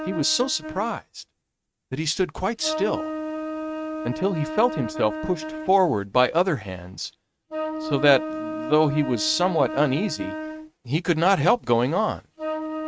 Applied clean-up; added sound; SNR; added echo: neural mask model RNNoise.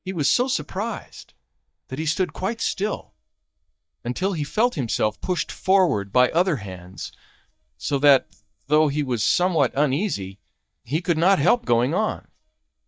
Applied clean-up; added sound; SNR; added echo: neural mask model DeepFilterNet 3.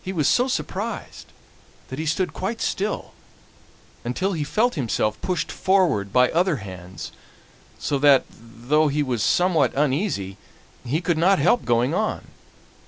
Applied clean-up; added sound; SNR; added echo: none; none; none; none.